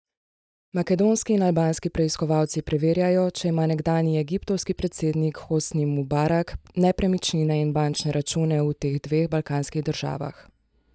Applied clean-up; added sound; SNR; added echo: neural mask model DeepFilterNet 3.